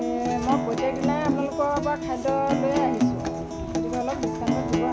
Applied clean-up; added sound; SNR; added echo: none; Acoustic guitar; 0 dB; none.